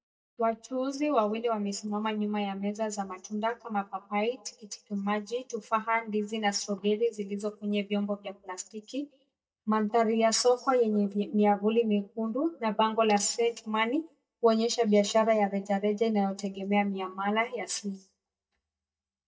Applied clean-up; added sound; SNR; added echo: neural mask model DeepFilterNet 3.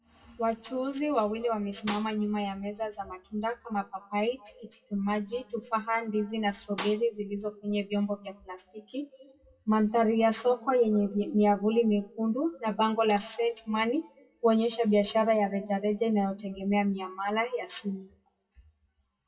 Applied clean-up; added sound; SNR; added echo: classical method WPE with log-MMSE.